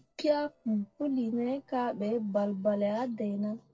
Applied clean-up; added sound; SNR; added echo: neural separator model SepFormer DNS4.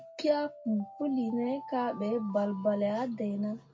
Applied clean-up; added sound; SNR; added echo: none; Alarm; 17 dB; reverberation time 0.4 s.